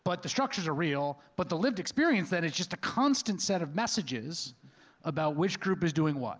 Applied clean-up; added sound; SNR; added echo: none; none; none; none.